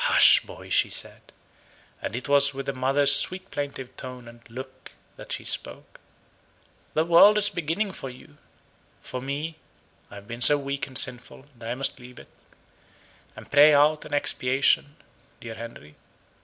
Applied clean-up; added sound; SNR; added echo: none; none; none; none.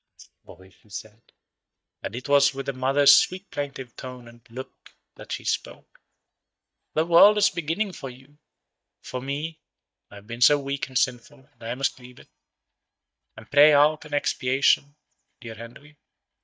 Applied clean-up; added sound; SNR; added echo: neural mask model DeepFilterNet 3.